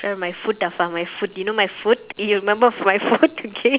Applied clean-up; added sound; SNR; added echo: none; none; none; none.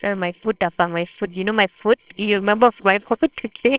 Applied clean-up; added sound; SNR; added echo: neural separator model SepFormer WHAMR!.